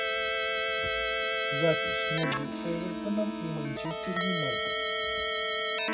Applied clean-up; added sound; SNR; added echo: none; Keyboard (musical); -5 dB; reverberation time 0.3 s.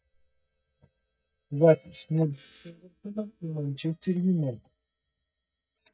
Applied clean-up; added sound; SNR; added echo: neural mask model DeepFilterNet 3.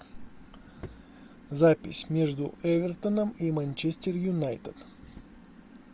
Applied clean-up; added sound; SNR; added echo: none; none; none; none.